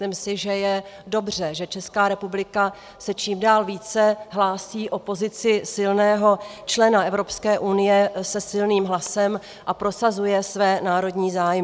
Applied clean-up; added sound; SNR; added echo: none; none; none; none.